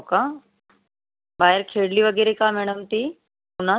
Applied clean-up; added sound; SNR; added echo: none; none; none; none.